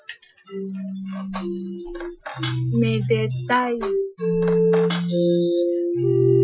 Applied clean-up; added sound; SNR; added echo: classical method Wiener filter.